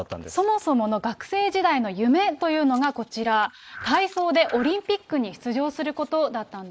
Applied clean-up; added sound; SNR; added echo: neural mask model Resemble Enhance denoiser.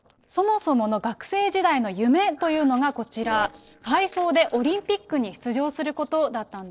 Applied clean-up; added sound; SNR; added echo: neural separator model SepFormer DNS4.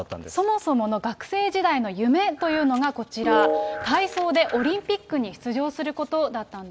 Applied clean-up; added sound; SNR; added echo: none; Breathing; 11 dB; none.